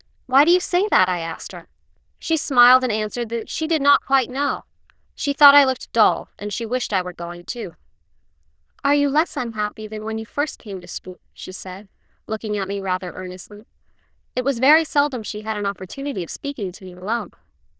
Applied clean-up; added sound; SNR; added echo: neural diffusion model UNIVERSE++.